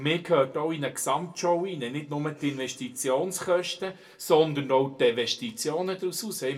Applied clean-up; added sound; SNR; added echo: none; none; none; reverberation time 0.2 s.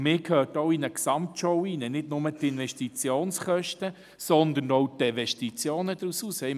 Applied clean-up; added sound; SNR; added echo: none; none; none; none.